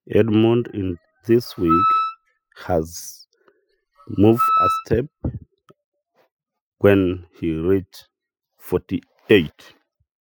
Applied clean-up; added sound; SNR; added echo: classical method spectral subtraction.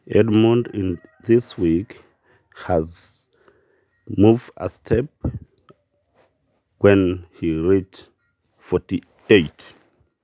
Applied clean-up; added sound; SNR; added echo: none; none; none; none.